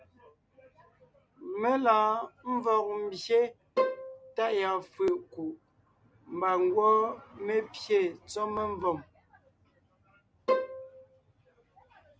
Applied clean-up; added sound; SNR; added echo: none; Bowed string instrument; 1 dB; none.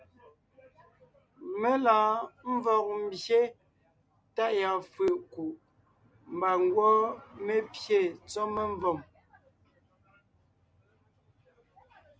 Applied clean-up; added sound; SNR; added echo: none; none; none; none.